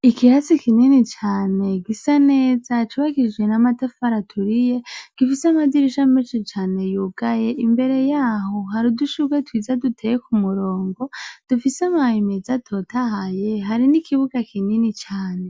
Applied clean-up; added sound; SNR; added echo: none; none; none; none.